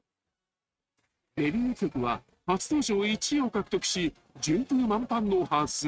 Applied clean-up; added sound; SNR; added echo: neural mask model RNNoise.